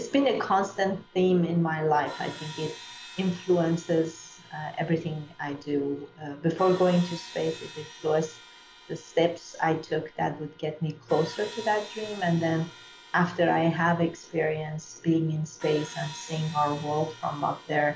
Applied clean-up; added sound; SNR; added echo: none; Crash cymbal; 19 dB; none.